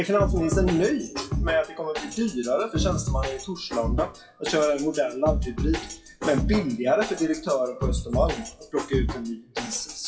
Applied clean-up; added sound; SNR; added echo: classical method WPE with log-MMSE.